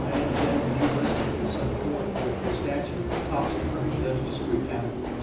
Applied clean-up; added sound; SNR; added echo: none; Subway, metro, underground; -2 dB; reverberation time 0.6 s.